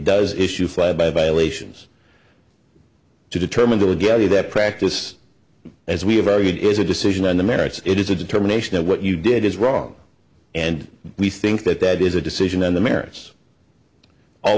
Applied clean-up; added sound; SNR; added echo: none; none; none; none.